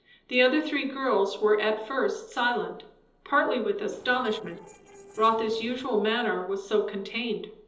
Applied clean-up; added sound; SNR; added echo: neural separator model SepFormer DNS4.